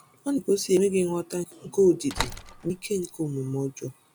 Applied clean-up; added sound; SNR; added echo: none; Slam; 11 dB; none.